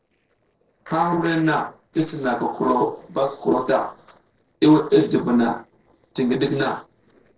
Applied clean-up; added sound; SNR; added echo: neural separator model SepFormer DNS4.